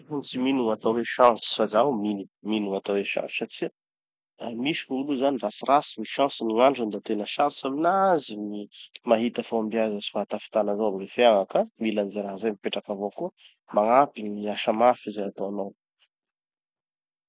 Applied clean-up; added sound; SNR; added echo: none; none; none; none.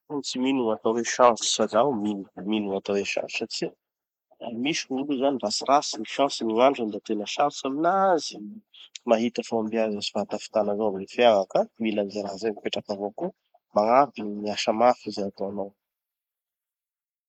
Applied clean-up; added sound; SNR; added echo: neural mask model Resemble Enhance denoiser.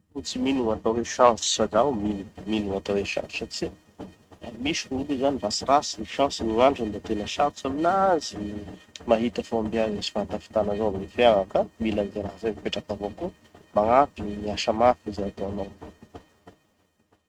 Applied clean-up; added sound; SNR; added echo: neural mask model RNNoise.